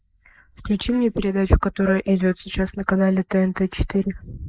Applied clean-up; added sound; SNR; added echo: neural mask model Resemble Enhance denoiser.